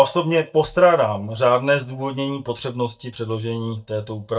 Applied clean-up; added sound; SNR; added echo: neural mask model DeepFilterNet 3.